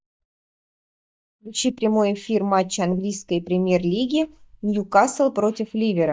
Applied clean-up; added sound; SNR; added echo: neural mask model DeepFilterNet 3.